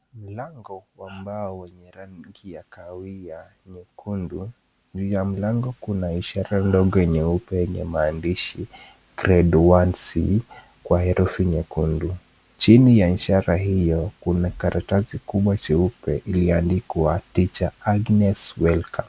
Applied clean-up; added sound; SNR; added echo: none; none; none; none.